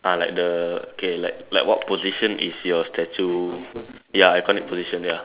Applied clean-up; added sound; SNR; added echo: none; none; none; none.